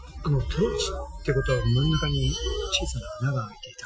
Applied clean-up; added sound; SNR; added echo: classical method Wiener filter.